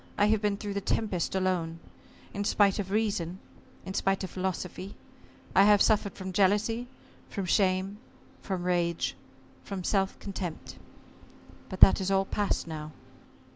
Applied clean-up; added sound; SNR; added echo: none; none; none; none.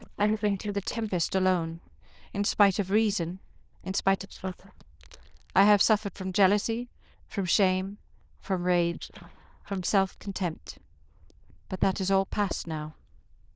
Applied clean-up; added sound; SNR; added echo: neural diffusion model UNIVERSE++.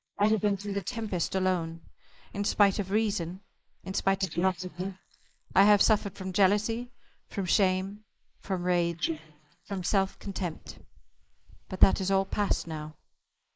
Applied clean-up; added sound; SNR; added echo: neural mask model Resemble Enhance denoiser.